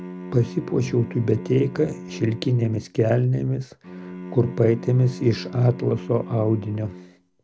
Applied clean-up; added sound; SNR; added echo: none; Bowed string instrument; 14 dB; none.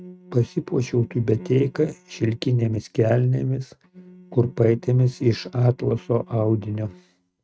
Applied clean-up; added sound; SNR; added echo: neural mask model RNNoise.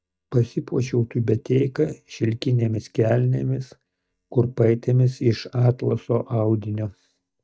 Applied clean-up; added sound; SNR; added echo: neural mask model DeepFilterNet 3.